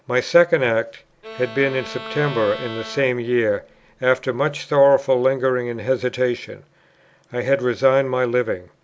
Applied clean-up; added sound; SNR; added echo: none; Bowed string instrument; 16 dB; none.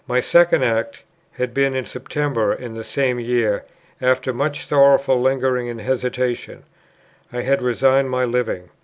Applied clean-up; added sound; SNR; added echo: none; none; none; none.